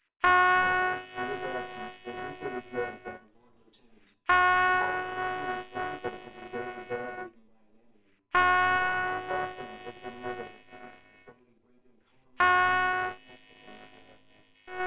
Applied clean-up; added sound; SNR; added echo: neural separator model SepFormer WHAMR!.